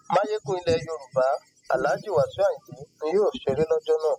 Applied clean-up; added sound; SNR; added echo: classical method spectral subtraction.